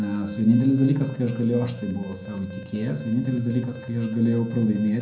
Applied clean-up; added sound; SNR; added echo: none; Alarm; 19 dB; reverberation time 0.6 s.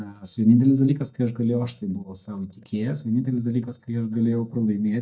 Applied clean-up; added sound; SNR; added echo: neural mask model DeepFilterNet 3.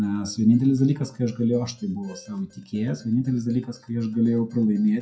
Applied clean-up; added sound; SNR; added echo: classical method WPE with log-MMSE.